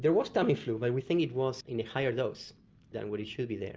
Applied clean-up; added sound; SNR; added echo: none; none; none; none.